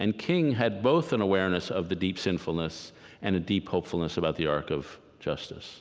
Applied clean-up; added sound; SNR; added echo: none; none; none; none.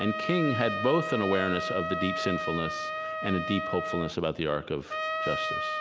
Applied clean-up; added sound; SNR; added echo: none; Trumpet; 3 dB; none.